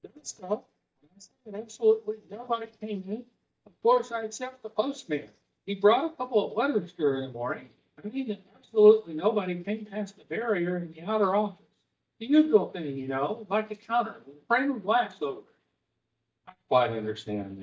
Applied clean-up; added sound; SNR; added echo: neural mask model DeepFilterNet 3.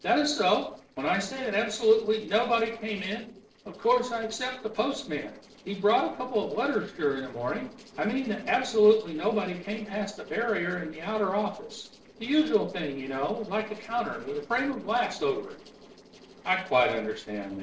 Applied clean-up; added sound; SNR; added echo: neural separator model SepFormer DNS4.